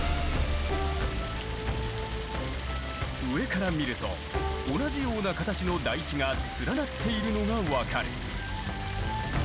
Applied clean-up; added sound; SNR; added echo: none; Plucked string instrument + Stream; 10 dB; none.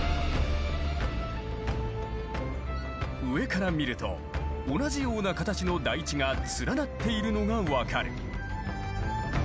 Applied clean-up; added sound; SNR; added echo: none; none; none; none.